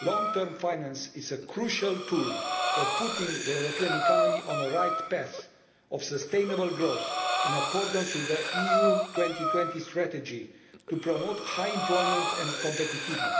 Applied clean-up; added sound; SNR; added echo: none; Breathing; -1 dB; reverberation time 0.8 s.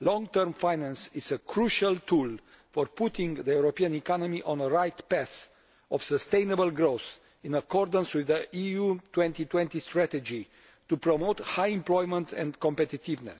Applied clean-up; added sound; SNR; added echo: none; none; none; none.